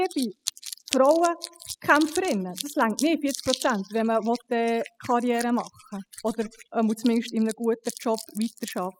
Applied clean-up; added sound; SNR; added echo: classical method spectral subtraction.